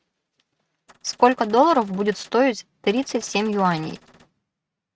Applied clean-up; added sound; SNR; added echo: neural mask model RNNoise.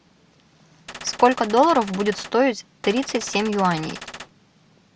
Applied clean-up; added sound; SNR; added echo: none; Gunshot, gunfire; 14 dB; none.